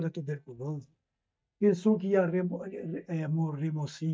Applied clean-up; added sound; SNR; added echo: neural mask model DeepFilterNet 3.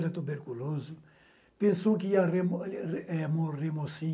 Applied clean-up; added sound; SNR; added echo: none; none; none; none.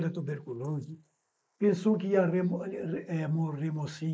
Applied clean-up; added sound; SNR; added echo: neural mask model Resemble Enhance denoiser.